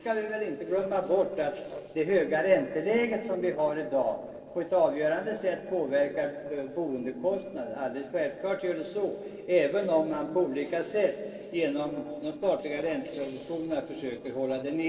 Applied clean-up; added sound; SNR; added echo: neural separator model SepFormer DNS4.